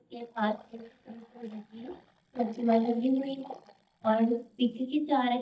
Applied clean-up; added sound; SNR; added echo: neural mask model DeepFilterNet 3.